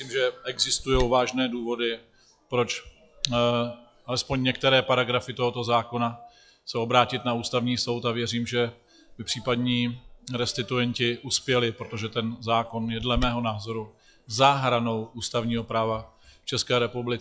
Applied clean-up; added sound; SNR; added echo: classical method log-MMSE.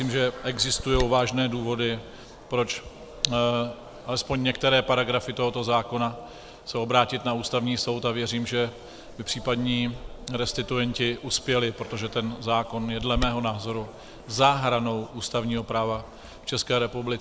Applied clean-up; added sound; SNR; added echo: none; Wind; 14 dB; none.